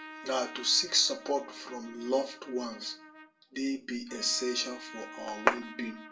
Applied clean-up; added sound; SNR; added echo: none; Trumpet; 15 dB; reverberation time 0.2 s.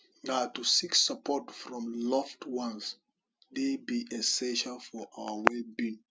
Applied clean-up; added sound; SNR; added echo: none; none; none; none.